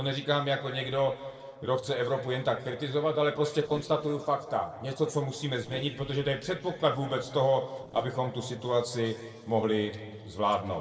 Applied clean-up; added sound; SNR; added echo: neural separator model SepFormer DNS4.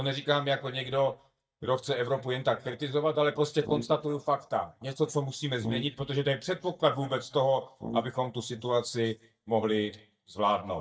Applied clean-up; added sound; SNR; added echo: neural mask model DeepFilterNet 3.